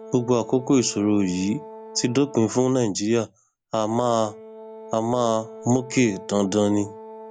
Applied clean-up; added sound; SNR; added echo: none; Brass instrument; 17 dB; none.